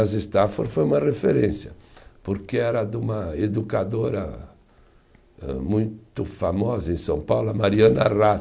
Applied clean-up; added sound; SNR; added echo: none; none; none; none.